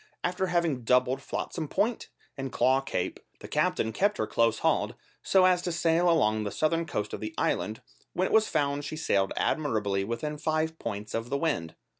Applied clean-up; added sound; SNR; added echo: none; none; none; none.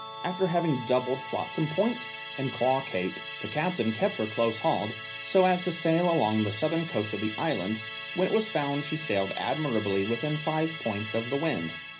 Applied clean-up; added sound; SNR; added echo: none; Musical instrument; 9 dB; reverberation time 0.5 s.